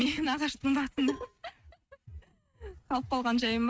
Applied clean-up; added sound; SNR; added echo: neural mask model RNNoise.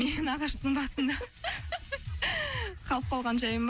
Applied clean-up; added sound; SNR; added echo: none; none; none; none.